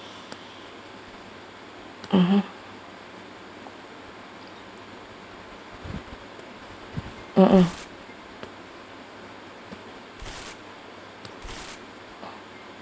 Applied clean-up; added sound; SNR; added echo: none; Tearing; 15 dB; none.